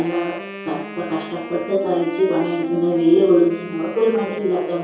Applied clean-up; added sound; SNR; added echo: none; Wind instrument, woodwind instrument; 14 dB; reverberation time 0.6 s.